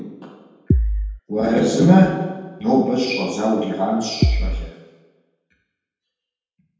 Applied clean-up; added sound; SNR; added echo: none; Bass drum; -3 dB; reverberation time 1.1 s.